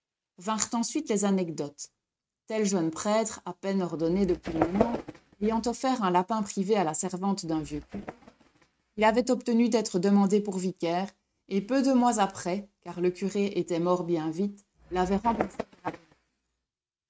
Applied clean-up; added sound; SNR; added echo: neural mask model RNNoise.